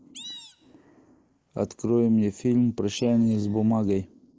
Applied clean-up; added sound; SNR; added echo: neural mask model Resemble Enhance denoiser.